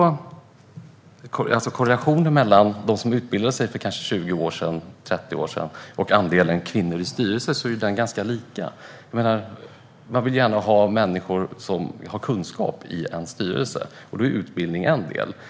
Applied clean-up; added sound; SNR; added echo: none; none; none; none.